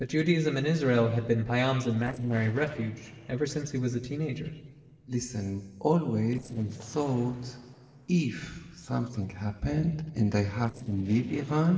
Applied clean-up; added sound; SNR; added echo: neural separator model SepFormer DNS4.